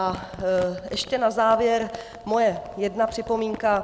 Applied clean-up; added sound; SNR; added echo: none; Crumpling, crinkling; 19 dB; none.